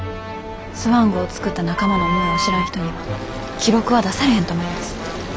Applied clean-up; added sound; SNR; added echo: none; Wind instrument, woodwind instrument; 4 dB; none.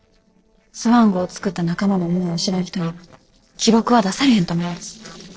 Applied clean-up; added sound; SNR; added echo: neural separator model SepFormer DNS4.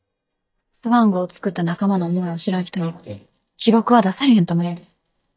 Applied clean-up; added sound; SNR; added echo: neural mask model DeepFilterNet 3.